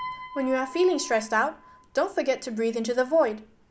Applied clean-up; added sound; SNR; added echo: none; Piano; 17 dB; none.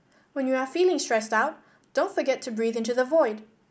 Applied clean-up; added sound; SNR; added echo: none; none; none; none.